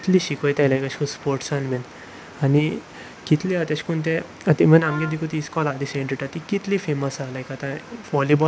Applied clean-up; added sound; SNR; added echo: none; Wind instrument, woodwind instrument; 13 dB; none.